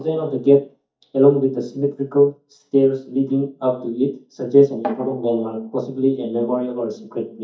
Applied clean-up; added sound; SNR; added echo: neural mask model DeepFilterNet 3.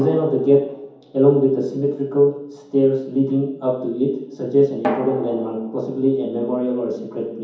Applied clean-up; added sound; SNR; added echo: none; Drum; 15 dB; reverberation time 1.2 s.